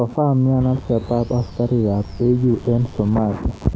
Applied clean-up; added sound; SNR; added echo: none; Bird; 16 dB; none.